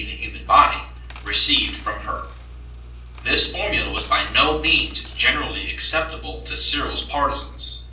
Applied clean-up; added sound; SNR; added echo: none; Coin (dropping); 16 dB; reverberation time 0.6 s.